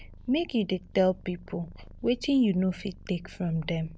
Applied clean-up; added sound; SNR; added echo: none; Purr; 19 dB; none.